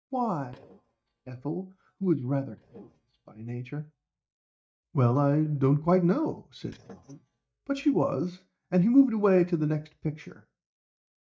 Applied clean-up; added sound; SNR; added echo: neural mask model DeepFilterNet 3.